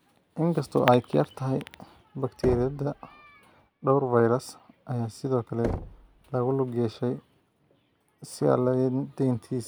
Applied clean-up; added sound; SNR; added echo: none; Knock; 13 dB; none.